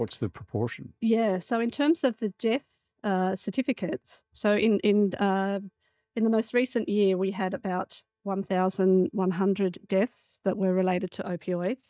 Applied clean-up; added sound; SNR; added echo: neural mask model DeepFilterNet 3.